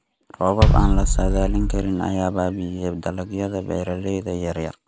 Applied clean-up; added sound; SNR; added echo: none; Bass drum; -5 dB; none.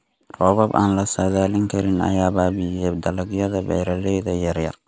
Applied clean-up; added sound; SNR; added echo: none; none; none; none.